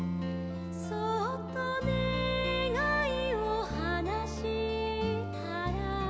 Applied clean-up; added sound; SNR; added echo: none; none; none; none.